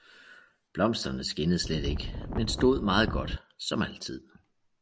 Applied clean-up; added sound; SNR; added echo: none; Wind; 3 dB; none.